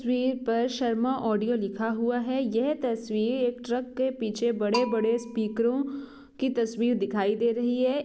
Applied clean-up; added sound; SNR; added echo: none; Bell; 15 dB; none.